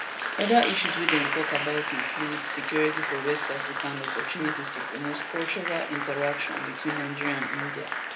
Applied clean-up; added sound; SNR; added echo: none; Applause; 1 dB; reverberation time 0.3 s.